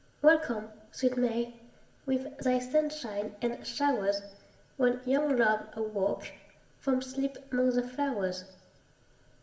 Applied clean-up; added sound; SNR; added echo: none; none; none; reverberation time 0.7 s.